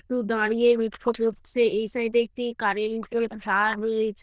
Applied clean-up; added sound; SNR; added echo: neural diffusion model UNIVERSE++.